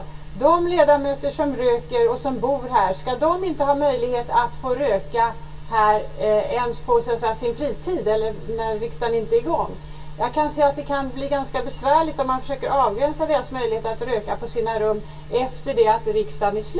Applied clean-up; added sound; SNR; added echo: none; none; none; reverberation time 0.1 s.